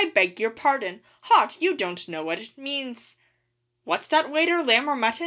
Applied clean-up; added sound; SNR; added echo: none; none; none; none.